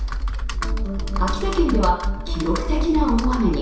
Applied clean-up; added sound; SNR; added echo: none; Computer keyboard; -1 dB; reverberation time 0.7 s.